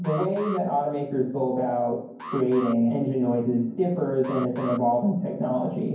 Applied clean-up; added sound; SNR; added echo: none; Alarm; 16 dB; reverberation time 0.9 s.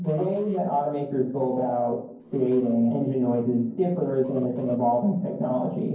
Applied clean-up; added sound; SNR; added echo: neural separator model SepFormer DNS4.